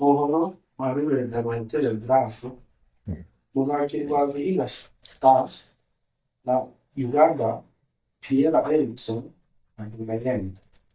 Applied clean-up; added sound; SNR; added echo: neural mask model DeepFilterNet 3.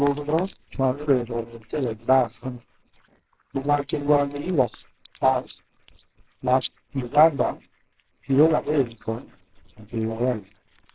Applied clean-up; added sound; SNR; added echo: neural separator model SepFormer WHAMR!.